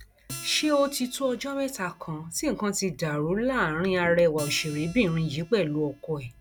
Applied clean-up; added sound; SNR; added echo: none; Acoustic guitar; 20 dB; none.